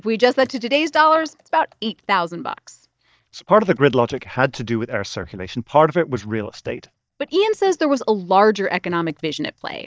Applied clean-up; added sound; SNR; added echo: neural mask model DeepFilterNet 3.